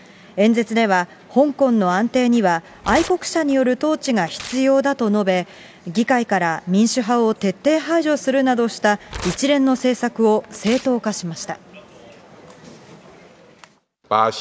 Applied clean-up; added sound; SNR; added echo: none; Tearing; 19 dB; none.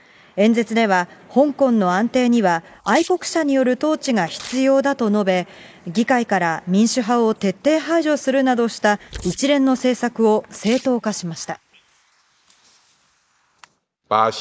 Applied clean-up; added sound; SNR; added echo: neural mask model Resemble Enhance denoiser.